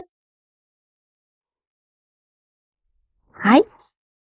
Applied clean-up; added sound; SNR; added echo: neural mask model Resemble Enhance denoiser.